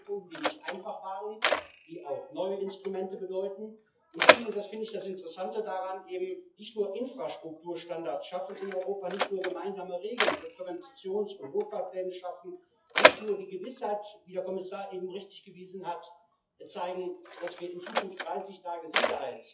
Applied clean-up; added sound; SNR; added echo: classical method WPE with log-MMSE.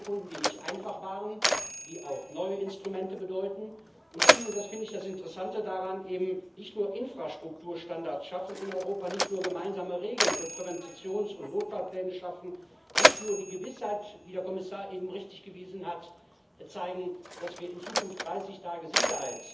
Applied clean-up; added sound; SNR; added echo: none; Mechanisms; -2 dB; reverberation time 0.7 s.